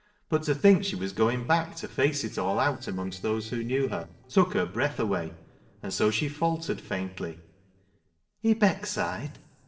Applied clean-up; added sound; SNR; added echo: neural separator model SepFormer DNS4.